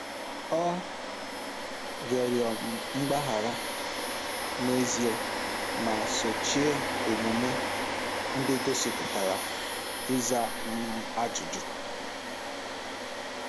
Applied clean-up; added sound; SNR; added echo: none; Domestic sounds, home sounds; 0 dB; none.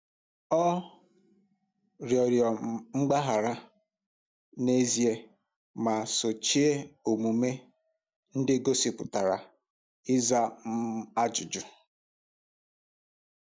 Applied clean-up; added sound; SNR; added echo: none; none; none; none.